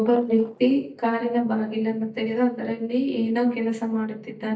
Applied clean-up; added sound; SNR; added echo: neural mask model DeepFilterNet 3.